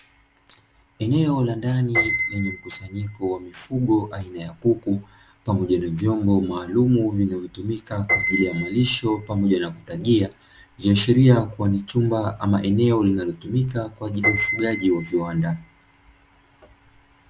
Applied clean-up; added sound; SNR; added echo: none; Piano; 10 dB; none.